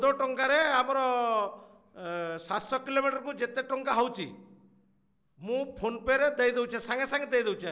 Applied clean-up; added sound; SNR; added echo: none; none; none; none.